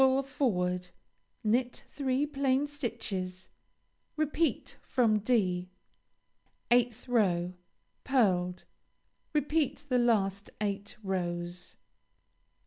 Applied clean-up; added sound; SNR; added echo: none; none; none; none.